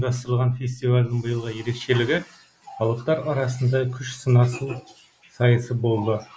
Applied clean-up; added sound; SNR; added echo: none; none; none; none.